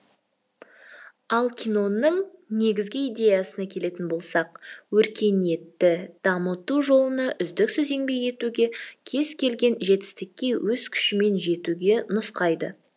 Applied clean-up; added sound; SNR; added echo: none; none; none; none.